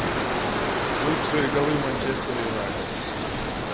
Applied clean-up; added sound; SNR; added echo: none; none; none; none.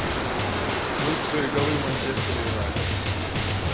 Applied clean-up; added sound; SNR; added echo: none; Drum; 2 dB; none.